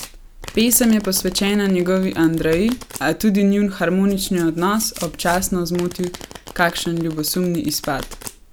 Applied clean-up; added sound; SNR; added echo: none; Subway, metro, underground + Domestic sounds, home sounds; 17 dB; none.